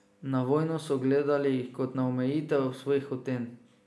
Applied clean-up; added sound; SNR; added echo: none; none; none; none.